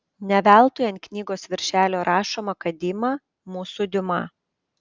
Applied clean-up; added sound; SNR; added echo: none; none; none; none.